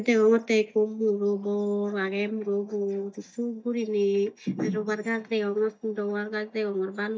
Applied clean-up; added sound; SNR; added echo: neural mask model DeepFilterNet 3.